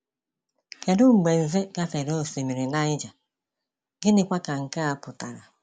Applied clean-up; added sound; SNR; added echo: none; none; none; none.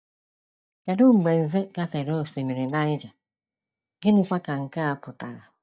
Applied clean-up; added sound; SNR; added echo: neural mask model DeepFilterNet 3.